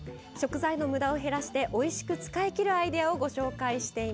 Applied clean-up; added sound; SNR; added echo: none; none; none; none.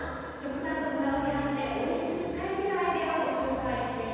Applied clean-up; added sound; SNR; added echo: none; none; none; reverberation time 2.1 s.